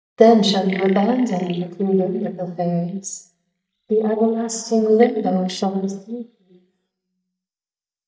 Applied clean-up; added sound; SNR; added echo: neural mask model DeepFilterNet 3.